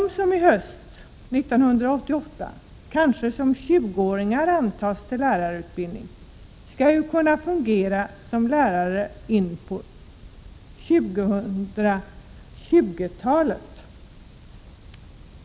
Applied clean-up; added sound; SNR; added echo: none; none; none; none.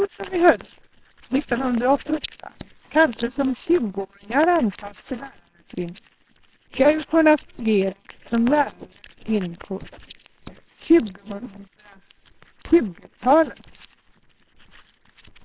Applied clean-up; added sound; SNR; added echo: neural separator model SepFormer WHAMR!.